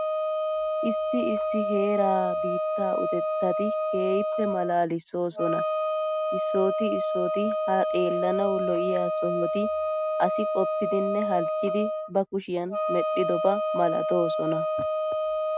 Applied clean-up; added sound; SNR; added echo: none; Wind instrument, woodwind instrument; -2 dB; none.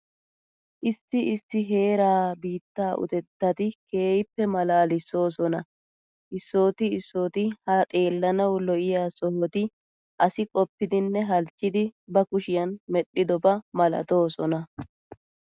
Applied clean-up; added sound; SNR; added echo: none; none; none; none.